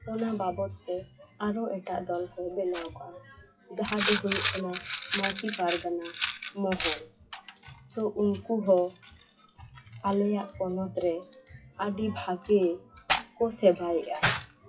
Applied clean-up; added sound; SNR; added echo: classical method WPE with log-MMSE.